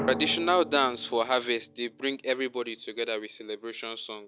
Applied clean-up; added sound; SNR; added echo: none; Drum; 12 dB; none.